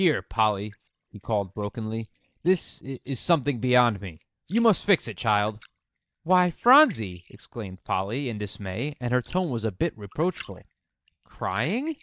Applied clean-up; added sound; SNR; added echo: neural mask model DeepFilterNet 3.